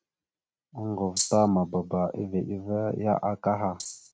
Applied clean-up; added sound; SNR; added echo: neural mask model RNNoise.